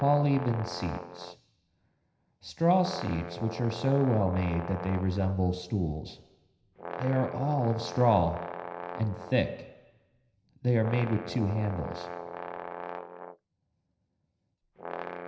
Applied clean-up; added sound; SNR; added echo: none; Brass instrument; 11 dB; reverberation time 0.9 s.